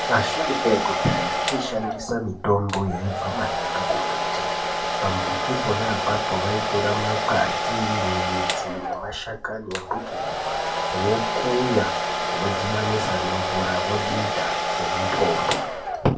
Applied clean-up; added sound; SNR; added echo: none; Domestic sounds, home sounds; -1 dB; reverberation time 0.2 s.